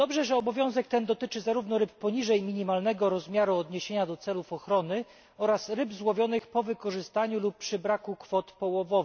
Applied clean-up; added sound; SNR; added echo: none; none; none; none.